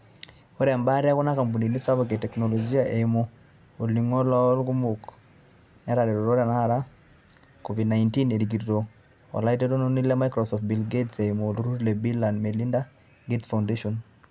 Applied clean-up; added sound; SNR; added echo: none; none; none; none.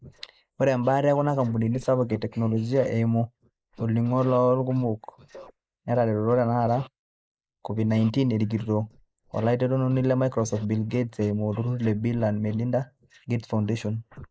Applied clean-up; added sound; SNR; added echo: neural mask model Resemble Enhance denoiser.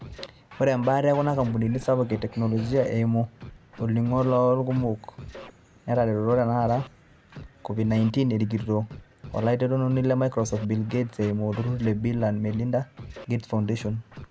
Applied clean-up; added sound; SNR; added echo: none; Scratching (performance technique); 19 dB; none.